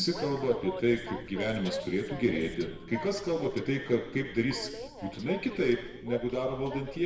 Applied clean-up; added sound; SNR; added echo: none; Train; 11 dB; reverberation time 0.9 s.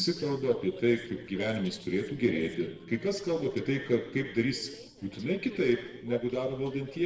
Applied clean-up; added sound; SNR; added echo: neural separator model SepFormer DNS4.